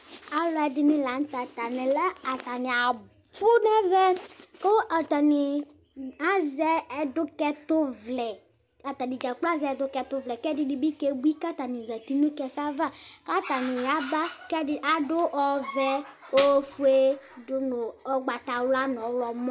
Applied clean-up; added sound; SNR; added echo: none; Tambourine; -5 dB; none.